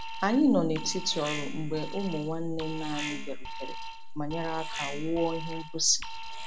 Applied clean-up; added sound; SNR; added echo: none; Alarm; 4 dB; none.